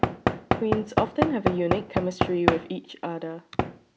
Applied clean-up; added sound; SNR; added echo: none; Knock / Wood; -1 dB; none.